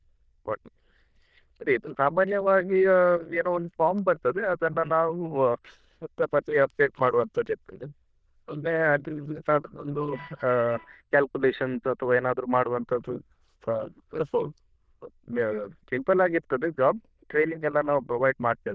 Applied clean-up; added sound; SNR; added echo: neural diffusion model UNIVERSE++.